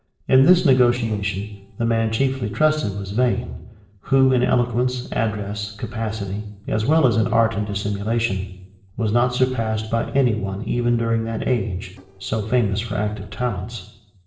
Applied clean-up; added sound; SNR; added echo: neural separator model SepFormer DNS4.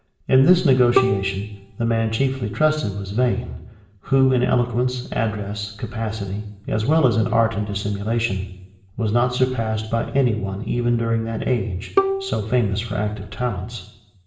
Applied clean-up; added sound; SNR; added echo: none; Bowed string instrument; 6 dB; reverberation time 0.8 s.